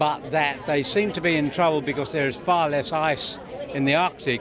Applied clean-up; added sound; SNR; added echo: none; none; none; none.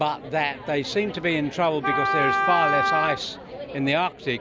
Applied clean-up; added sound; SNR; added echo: none; Wind instrument, woodwind instrument; 0 dB; none.